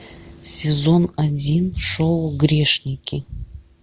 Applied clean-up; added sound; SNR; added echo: none; none; none; none.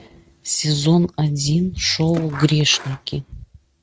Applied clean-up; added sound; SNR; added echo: neural mask model RNNoise.